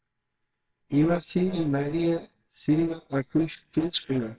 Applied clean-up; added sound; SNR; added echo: neural separator model SepFormer WHAMR!.